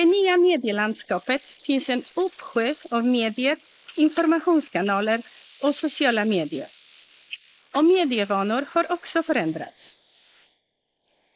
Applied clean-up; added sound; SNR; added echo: neural mask model Resemble Enhance denoiser.